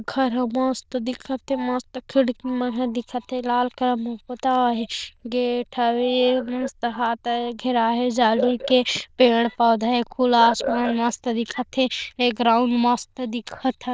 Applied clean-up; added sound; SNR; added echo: neural diffusion model UNIVERSE++.